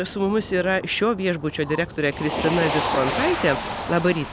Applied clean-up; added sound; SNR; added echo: none; Motor vehicle (road); 6 dB; none.